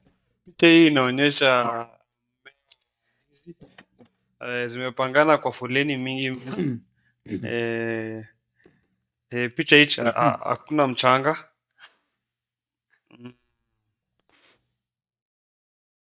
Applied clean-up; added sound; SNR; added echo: neural mask model DeepFilterNet 3.